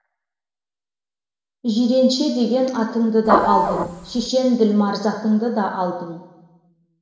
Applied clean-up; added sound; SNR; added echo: none; Printer / Engine; 0 dB; reverberation time 1.3 s.